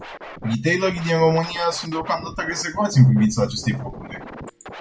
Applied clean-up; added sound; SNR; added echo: none; Scratching (performance technique); 16 dB; none.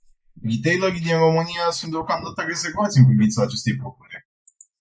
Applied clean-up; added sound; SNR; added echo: neural mask model Resemble Enhance denoiser.